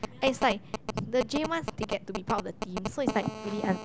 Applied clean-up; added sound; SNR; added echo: none; Telephone; 7 dB; none.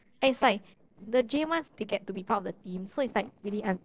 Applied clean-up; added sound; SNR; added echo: neural separator model SepFormer DNS4.